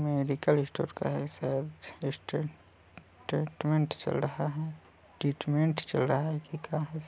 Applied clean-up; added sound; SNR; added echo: none; none; none; none.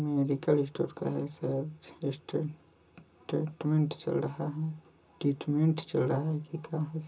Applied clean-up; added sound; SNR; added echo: none; none; none; reverberation time 0.2 s.